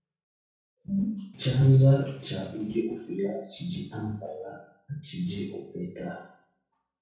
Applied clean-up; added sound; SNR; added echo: none; Strum; 20 dB; reverberation time 0.6 s.